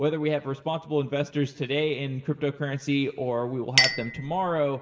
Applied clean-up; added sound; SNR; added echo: none; Chink, clink; 6 dB; reverberation time 2.9 s.